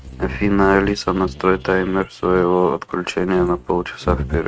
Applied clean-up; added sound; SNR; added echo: neural mask model RNNoise.